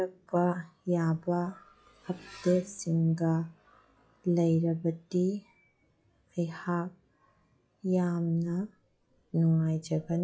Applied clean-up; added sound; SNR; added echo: classical method log-MMSE.